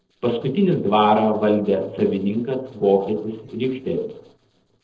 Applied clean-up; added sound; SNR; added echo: neural separator model SepFormer DNS4.